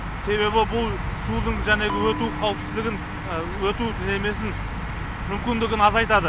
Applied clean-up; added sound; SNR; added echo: none; Bell + Engine / Car; 12 dB; none.